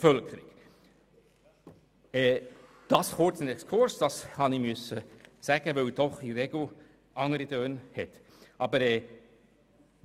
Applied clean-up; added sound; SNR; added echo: none; none; none; none.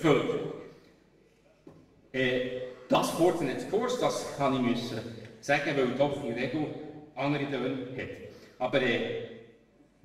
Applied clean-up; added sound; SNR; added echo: none; none; none; reverberation time 1.1 s.